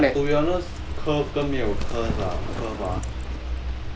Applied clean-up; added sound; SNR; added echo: none; Livestock, farm animals, working animals; 4 dB; none.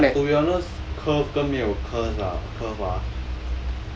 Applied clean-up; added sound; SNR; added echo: none; none; none; none.